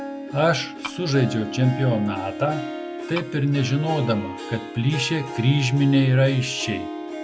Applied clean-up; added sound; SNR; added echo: none; Tap / Glass + Harp; 10 dB; none.